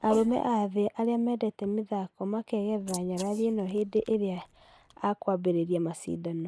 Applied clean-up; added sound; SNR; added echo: neural mask model Resemble Enhance denoiser.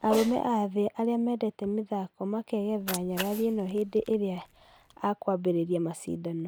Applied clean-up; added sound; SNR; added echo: none; Cat; 14 dB; none.